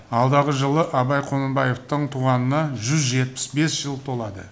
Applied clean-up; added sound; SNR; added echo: none; none; none; none.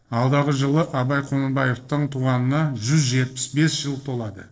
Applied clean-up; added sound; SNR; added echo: neural separator model SepFormer DNS4.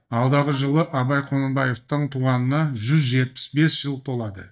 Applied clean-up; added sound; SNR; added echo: neural mask model DeepFilterNet 3.